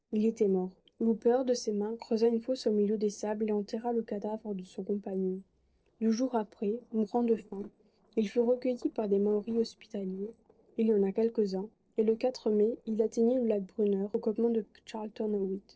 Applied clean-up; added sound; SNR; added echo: neural separator model SepFormer DNS4.